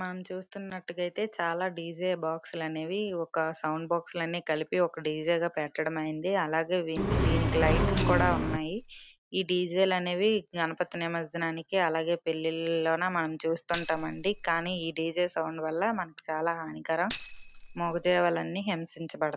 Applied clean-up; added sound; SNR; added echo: none; Accelerating, revving, vroom + Tambourine; 0 dB; none.